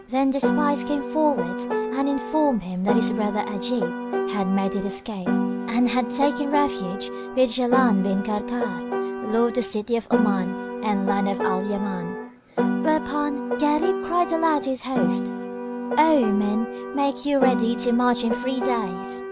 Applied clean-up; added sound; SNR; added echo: none; Piano; 3 dB; none.